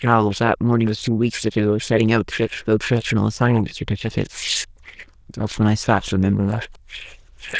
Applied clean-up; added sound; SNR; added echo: neural diffusion model UNIVERSE++.